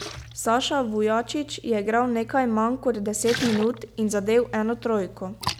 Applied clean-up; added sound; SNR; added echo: none; Splash, splatter; 13 dB; none.